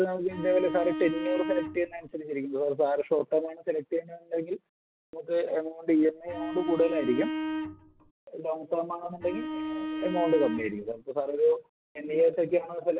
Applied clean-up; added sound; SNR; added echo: none; Bowed string instrument; 5 dB; none.